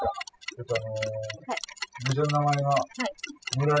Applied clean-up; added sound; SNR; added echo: classical method spectral subtraction.